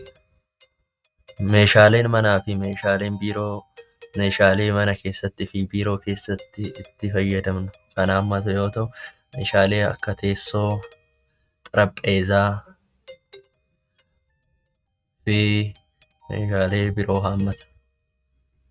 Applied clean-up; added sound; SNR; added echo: neural mask model RNNoise.